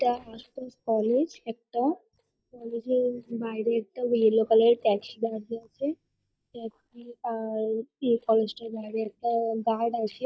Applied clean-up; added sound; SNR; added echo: neural mask model DeepFilterNet 3.